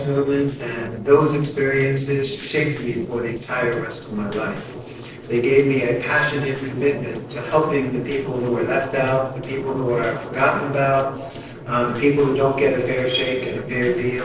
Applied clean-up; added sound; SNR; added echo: neural separator model SepFormer DNS4.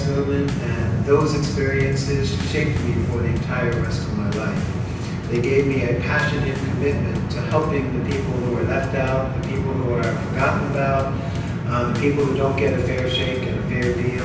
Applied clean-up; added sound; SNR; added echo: none; Bass drum / Snare drum / Drum kit; 16 dB; reverberation time 0.9 s.